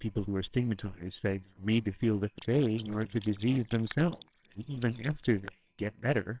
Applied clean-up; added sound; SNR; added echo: neural separator model SepFormer WHAMR!.